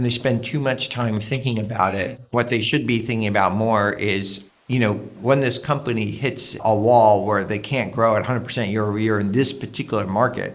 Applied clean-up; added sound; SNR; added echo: neural mask model Resemble Enhance denoiser.